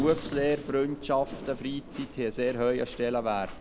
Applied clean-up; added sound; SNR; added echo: none; Chewing, mastication + Thunder / Rain; 13 dB; none.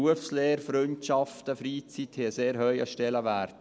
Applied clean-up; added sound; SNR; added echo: none; none; none; none.